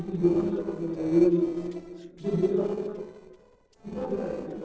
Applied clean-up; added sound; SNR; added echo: neural separator model SepFormer DNS4.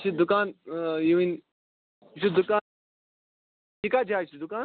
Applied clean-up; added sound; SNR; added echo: none; none; none; none.